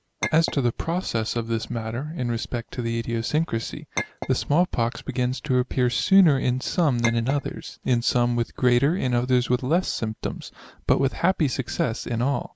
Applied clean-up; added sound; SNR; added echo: none; Chink, clink; 11 dB; none.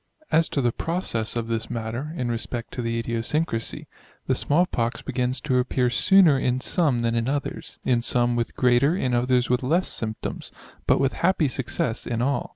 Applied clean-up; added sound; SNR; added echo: none; none; none; none.